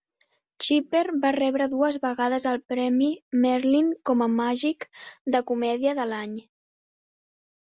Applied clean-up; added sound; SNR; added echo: none; none; none; none.